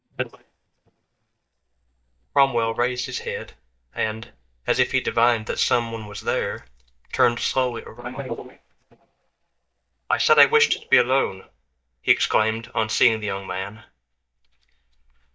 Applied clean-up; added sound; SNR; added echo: neural mask model DeepFilterNet 3.